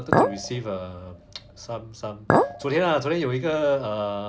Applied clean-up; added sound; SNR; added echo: none; Chink, clink; 0 dB; none.